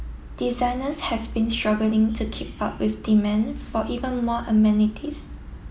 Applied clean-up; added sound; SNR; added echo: none; none; none; none.